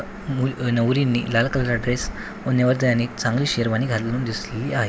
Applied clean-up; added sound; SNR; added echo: none; Engine; 17 dB; none.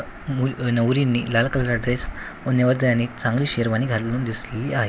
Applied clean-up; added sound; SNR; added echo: none; none; none; none.